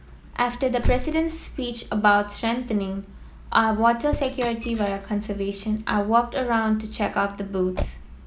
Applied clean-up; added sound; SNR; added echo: none; Motor vehicle (road) + Coin (dropping); 10 dB; none.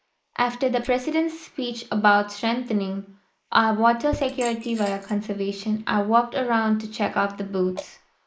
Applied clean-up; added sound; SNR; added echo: neural mask model Resemble Enhance denoiser.